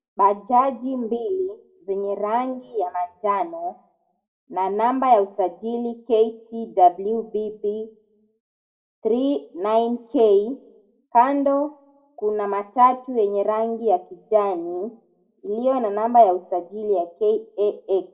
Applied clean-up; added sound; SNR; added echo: none; none; none; reverberation time 0.4 s.